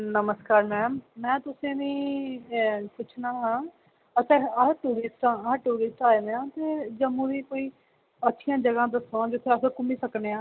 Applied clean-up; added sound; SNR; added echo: none; none; none; none.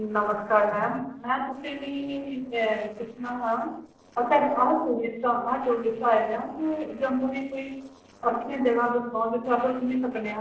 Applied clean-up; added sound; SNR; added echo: neural separator model SepFormer DNS4.